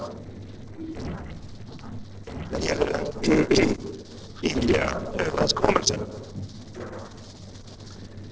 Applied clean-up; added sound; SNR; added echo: neural separator model SepFormer DNS4.